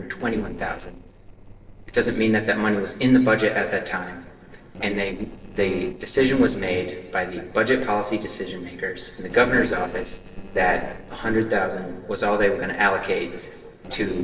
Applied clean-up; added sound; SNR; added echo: neural separator model SepFormer DNS4.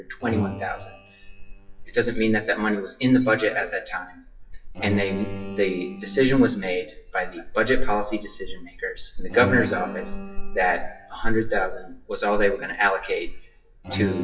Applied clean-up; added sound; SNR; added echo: classical method WPE with log-MMSE.